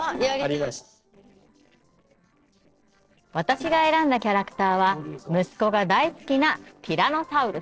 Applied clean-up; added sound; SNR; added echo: neural separator model SepFormer DNS4.